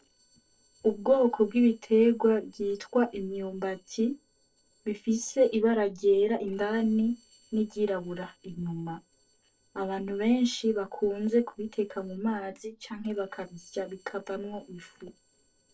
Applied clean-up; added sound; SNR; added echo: neural separator model SepFormer DNS4.